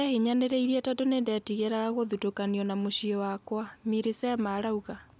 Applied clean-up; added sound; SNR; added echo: none; none; none; none.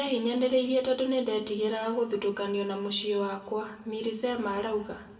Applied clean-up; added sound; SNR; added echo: none; none; none; reverberation time 0.8 s.